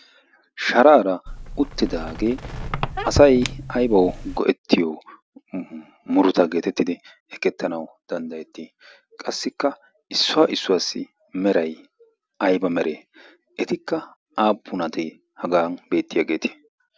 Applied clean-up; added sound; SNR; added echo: none; Squeak; 7 dB; none.